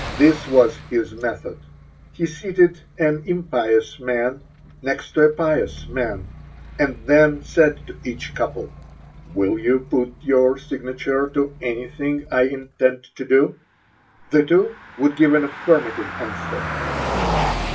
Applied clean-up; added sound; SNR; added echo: none; Car passing by; 11 dB; reverberation time 0.2 s.